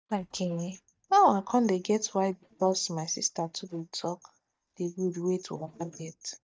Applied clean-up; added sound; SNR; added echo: neural mask model DeepFilterNet 3.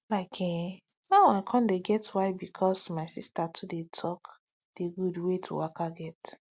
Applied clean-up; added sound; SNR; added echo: none; none; none; none.